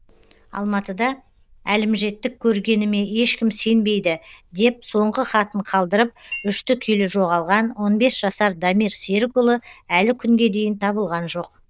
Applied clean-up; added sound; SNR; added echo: neural diffusion model UNIVERSE++.